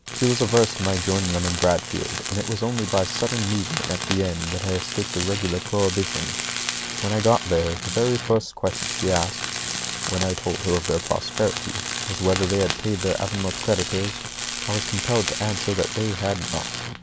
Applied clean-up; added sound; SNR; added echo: none; Tools; 5 dB; none.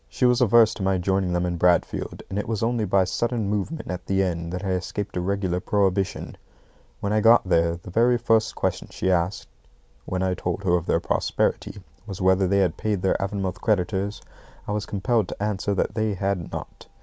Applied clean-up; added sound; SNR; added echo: none; none; none; none.